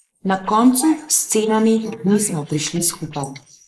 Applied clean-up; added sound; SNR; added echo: neural mask model Resemble Enhance denoiser.